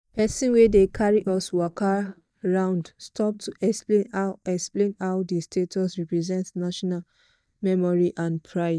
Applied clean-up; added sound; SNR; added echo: neural mask model DeepFilterNet 3.